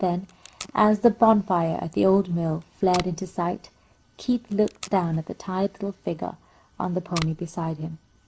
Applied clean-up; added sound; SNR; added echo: none; Packing tape, duct tape; 19 dB; none.